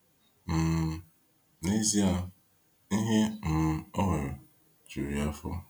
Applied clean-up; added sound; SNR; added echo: none; none; none; none.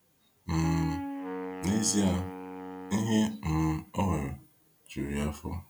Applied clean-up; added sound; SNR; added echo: none; Wind instrument, woodwind instrument; 8 dB; none.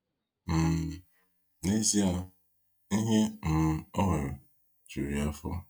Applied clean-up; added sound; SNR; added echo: neural mask model DeepFilterNet 3.